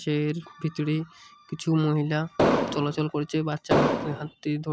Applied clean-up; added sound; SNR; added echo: none; Explosion; -4 dB; none.